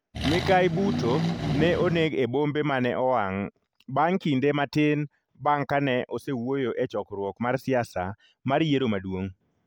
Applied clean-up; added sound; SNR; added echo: none; Accelerating, revving, vroom; 3 dB; none.